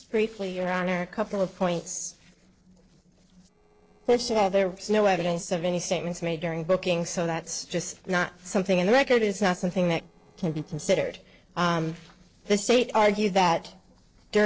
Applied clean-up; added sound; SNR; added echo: neural separator model SepFormer DNS4.